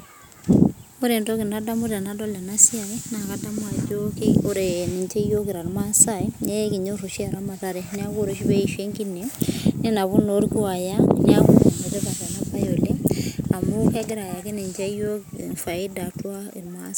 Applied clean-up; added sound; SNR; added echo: none; none; none; none.